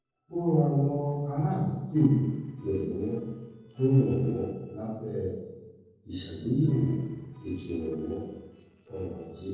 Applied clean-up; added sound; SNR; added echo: neural separator model SepFormer DNS4.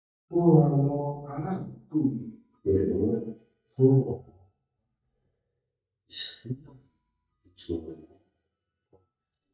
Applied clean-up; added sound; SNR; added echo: neural mask model DeepFilterNet 3.